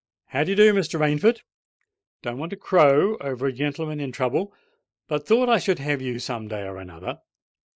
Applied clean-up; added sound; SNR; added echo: neural mask model Resemble Enhance denoiser.